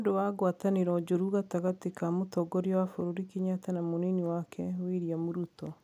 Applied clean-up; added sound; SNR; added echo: none; none; none; none.